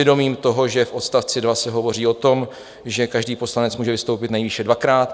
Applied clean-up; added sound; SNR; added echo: none; none; none; none.